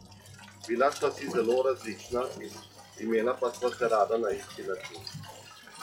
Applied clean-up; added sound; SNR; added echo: classical method log-MMSE.